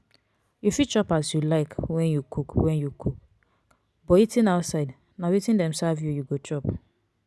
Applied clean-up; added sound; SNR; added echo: none; none; none; none.